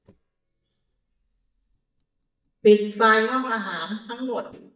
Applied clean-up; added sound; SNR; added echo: neural mask model DeepFilterNet 3.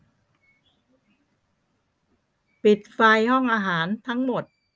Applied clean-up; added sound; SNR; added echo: none; none; none; none.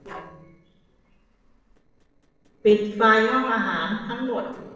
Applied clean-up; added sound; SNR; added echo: neural separator model SepFormer DNS4.